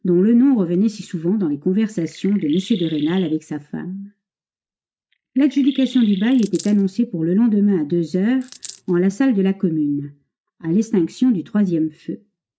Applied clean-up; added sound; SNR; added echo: neural mask model RNNoise.